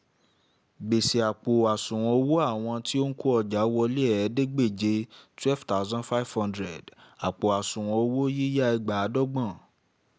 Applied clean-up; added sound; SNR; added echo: none; none; none; none.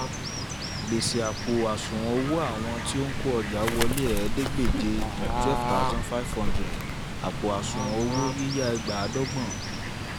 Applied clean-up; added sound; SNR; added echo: none; Bird / Fowl; -1 dB; none.